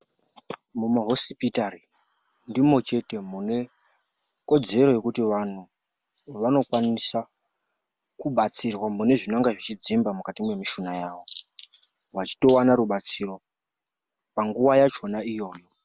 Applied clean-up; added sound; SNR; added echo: none; none; none; none.